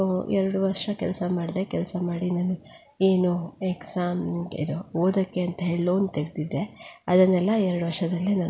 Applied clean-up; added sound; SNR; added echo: none; none; none; none.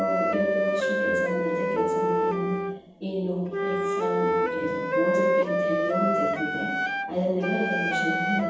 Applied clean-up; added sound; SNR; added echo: none; Wind instrument, woodwind instrument; -4 dB; reverberation time 1.1 s.